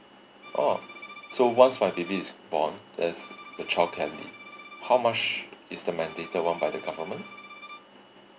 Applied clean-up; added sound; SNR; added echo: none; Bowed string instrument; 19 dB; none.